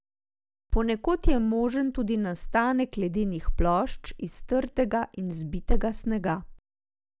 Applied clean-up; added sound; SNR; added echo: none; none; none; none.